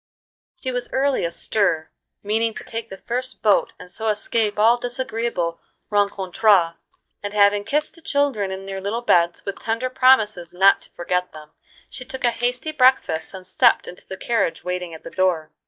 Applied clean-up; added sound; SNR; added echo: neural mask model DeepFilterNet 3.